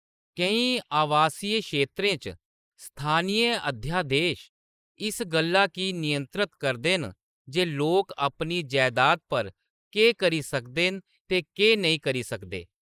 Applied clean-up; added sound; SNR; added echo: neural mask model Resemble Enhance denoiser.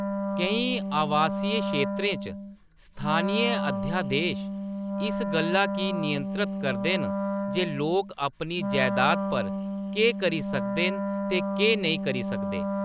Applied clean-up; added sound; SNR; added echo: none; Wind instrument, woodwind instrument; 1 dB; none.